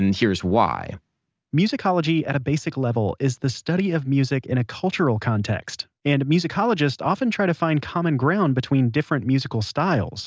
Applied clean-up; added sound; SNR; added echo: none; none; none; none.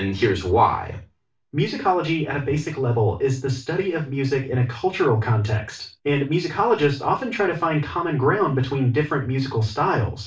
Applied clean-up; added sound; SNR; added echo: none; none; none; reverberation time 0.3 s.